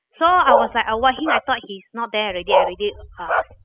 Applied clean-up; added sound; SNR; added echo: classical method spectral subtraction.